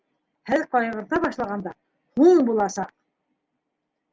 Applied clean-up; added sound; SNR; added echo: none; none; none; none.